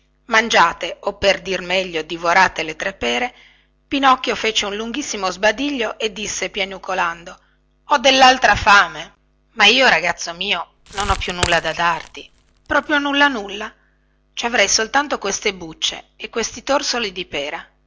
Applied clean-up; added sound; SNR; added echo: none; Crackle; 10 dB; none.